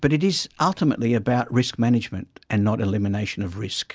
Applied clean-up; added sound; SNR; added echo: none; none; none; none.